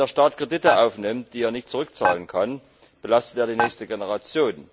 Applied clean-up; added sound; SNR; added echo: none; Dishes, pots, and pans; 7 dB; none.